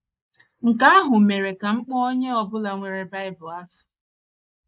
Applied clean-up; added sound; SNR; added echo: neural mask model Resemble Enhance denoiser.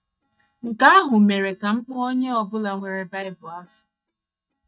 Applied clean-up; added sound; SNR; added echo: neural mask model DeepFilterNet 3.